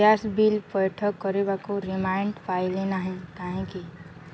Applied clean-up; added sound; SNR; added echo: none; none; none; none.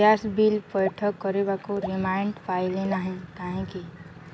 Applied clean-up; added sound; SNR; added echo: none; Raindrop / Drip; 13 dB; none.